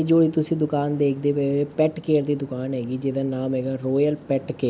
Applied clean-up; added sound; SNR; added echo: none; none; none; none.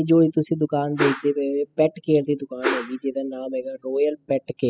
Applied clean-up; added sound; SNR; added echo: classical method spectral subtraction.